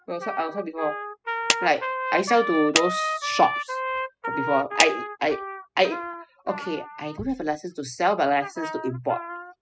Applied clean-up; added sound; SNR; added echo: classical method spectral subtraction.